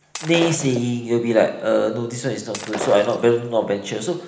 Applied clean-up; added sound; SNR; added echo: none; Shatter; 12 dB; reverberation time 1.0 s.